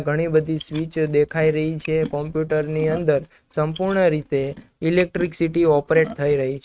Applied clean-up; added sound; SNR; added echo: neural mask model RNNoise.